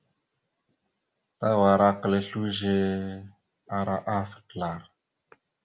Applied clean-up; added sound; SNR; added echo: none; none; none; none.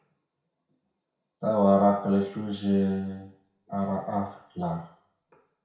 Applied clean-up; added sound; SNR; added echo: none; none; none; reverberation time 0.6 s.